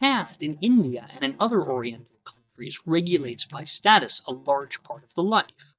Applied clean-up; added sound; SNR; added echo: neural mask model DeepFilterNet 3.